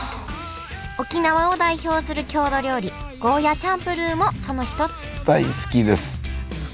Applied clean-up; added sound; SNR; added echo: none; none; none; none.